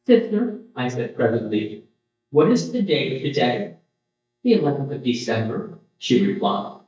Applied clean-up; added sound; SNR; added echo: neural mask model DeepFilterNet 3.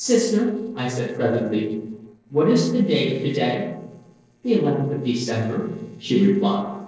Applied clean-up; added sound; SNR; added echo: neural separator model SepFormer DNS4.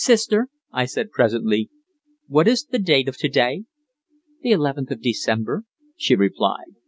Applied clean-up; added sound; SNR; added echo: none; none; none; none.